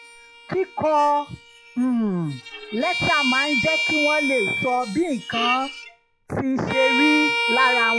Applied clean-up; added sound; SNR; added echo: classical method log-MMSE.